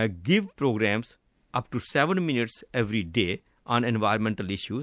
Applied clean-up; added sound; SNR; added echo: none; none; none; none.